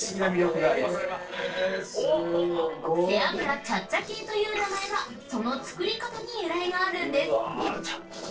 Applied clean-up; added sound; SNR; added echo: neural separator model SepFormer DNS4.